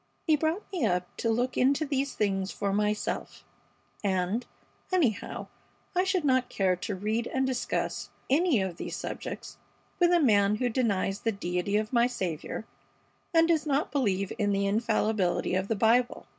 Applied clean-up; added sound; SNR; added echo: none; none; none; none.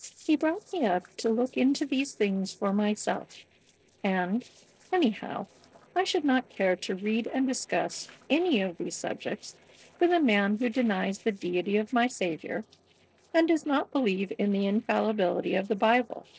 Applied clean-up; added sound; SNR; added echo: neural separator model SepFormer DNS4.